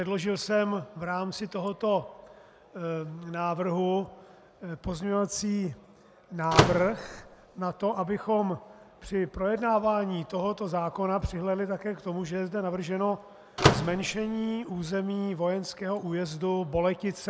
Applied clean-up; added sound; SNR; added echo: none; Slam / Microwave oven; -3 dB; none.